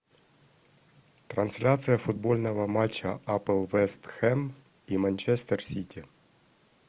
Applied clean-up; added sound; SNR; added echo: none; none; none; none.